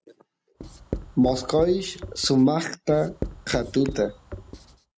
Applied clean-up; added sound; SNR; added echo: none; Writing; 11 dB; none.